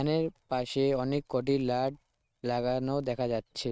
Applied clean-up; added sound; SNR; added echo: neural mask model RNNoise.